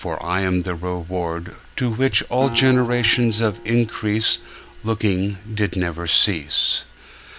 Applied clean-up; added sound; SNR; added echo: none; Acoustic guitar; 17 dB; none.